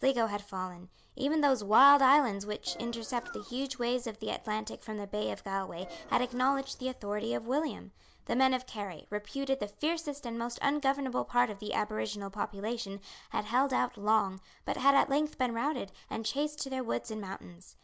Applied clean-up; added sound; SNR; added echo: none; Engine; 17 dB; none.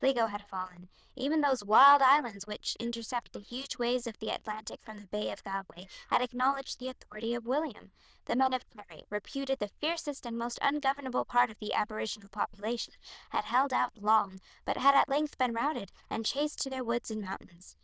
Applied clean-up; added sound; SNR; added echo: neural diffusion model UNIVERSE++.